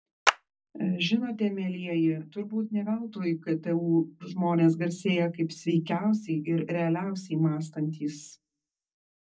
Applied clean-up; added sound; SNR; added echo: none; Clapping; 4 dB; reverberation time 0.4 s.